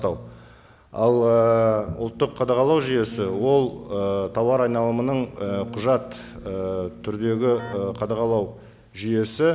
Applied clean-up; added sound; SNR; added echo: none; Keyboard (musical); 17 dB; none.